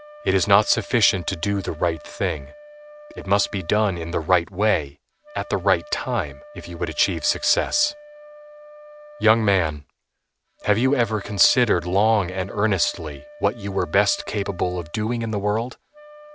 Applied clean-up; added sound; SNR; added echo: none; Wind instrument, woodwind instrument; 20 dB; none.